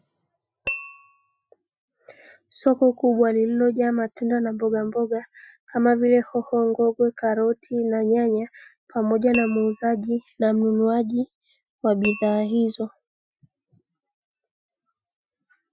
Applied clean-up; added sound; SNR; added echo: classical method Wiener filter.